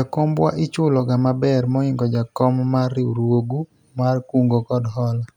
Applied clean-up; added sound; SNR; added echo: none; none; none; none.